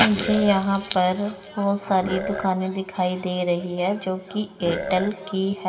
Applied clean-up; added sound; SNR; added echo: none; Burping, eructation; 6 dB; reverberation time 1.3 s.